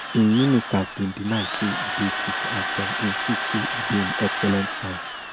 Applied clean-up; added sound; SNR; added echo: none; Drill; 2 dB; none.